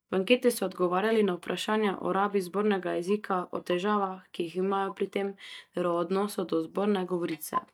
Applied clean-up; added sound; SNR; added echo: neural mask model DeepFilterNet 3.